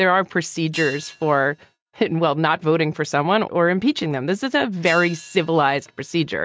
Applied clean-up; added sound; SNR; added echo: neural mask model RNNoise.